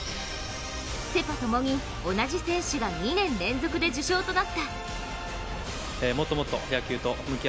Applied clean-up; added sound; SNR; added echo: none; none; none; none.